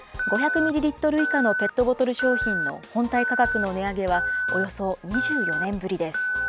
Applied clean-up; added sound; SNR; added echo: none; Alarm; 3 dB; none.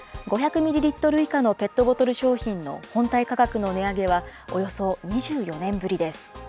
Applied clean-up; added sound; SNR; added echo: none; none; none; none.